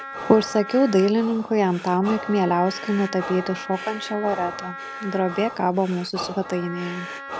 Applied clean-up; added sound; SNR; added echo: none; Breathing + Wind instrument, woodwind instrument; 11 dB; none.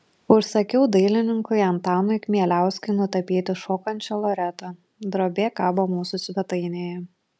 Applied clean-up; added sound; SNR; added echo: none; none; none; none.